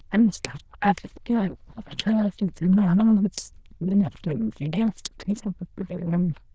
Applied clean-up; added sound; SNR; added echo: neural diffusion model UNIVERSE++.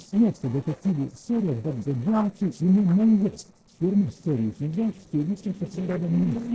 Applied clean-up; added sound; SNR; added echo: neural separator model SepFormer DNS4.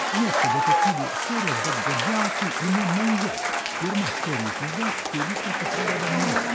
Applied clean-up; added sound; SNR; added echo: none; Applause / Crowd / Cheering; -4 dB; none.